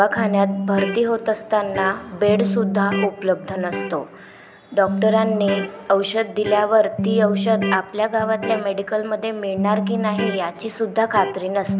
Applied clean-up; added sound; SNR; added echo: none; Electric guitar; 5 dB; none.